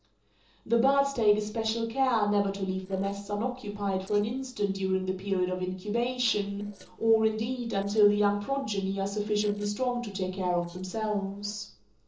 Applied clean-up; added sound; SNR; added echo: neural separator model SepFormer DNS4.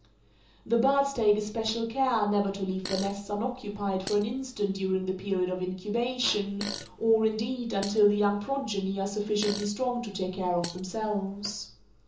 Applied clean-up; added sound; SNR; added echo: none; Fart; 15 dB; reverberation time 0.8 s.